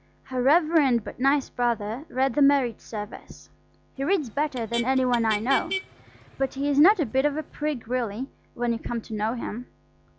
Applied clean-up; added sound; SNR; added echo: none; Motor vehicle (road); 12 dB; none.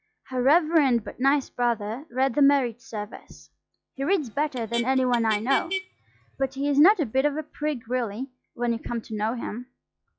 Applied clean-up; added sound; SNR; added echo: classical method log-MMSE.